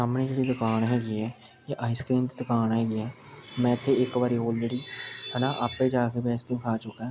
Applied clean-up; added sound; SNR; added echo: none; none; none; none.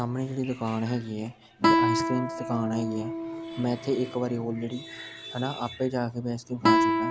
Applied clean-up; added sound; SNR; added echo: none; Guitar; -1 dB; none.